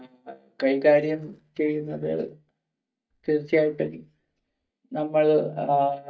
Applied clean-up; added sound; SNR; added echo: neural mask model DeepFilterNet 3.